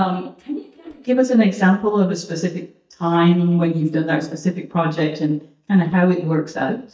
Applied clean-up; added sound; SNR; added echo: neural mask model DeepFilterNet 3.